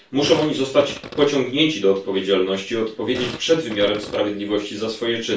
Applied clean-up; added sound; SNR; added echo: none; Fart; 13 dB; reverberation time 0.2 s.